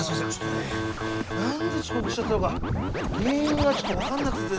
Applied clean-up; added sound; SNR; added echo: none; Scratching (performance technique); 2 dB; none.